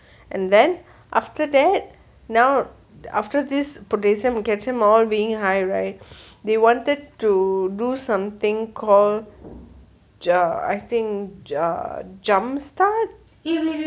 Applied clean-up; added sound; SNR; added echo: none; none; none; none.